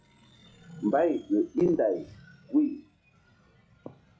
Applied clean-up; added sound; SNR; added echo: classical method log-MMSE.